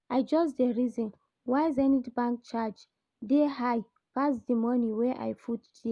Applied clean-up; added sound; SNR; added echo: none; none; none; none.